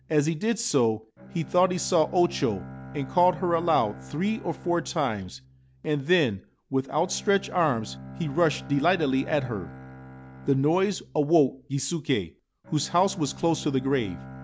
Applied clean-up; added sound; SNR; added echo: none; Bowed string instrument; 17 dB; none.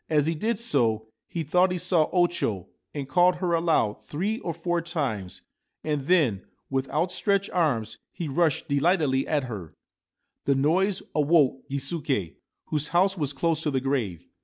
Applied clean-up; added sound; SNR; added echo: none; none; none; none.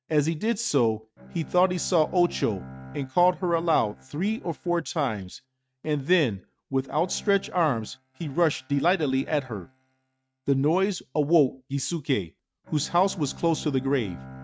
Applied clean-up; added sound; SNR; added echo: neural mask model RNNoise.